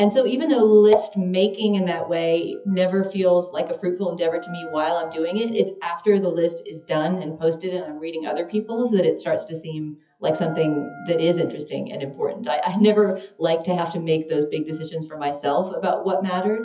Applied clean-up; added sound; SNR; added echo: classical method WPE with log-MMSE.